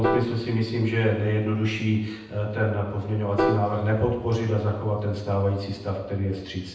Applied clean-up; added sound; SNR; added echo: none; Piano; 7 dB; reverberation time 0.9 s.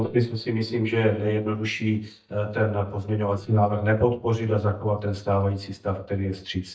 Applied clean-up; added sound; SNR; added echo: neural mask model DeepFilterNet 3.